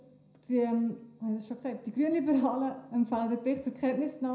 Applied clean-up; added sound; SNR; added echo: none; none; none; reverberation time 0.5 s.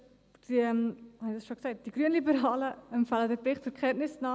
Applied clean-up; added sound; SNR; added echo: none; none; none; none.